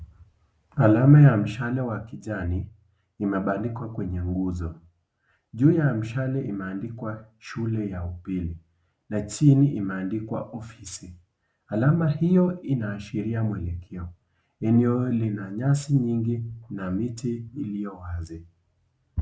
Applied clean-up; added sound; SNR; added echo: none; none; none; none.